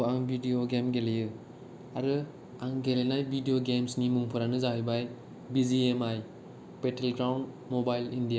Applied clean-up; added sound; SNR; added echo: none; none; none; none.